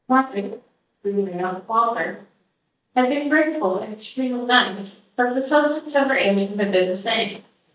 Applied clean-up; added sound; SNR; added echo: neural mask model DeepFilterNet 3.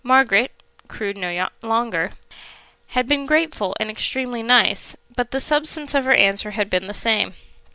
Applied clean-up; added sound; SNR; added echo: none; none; none; none.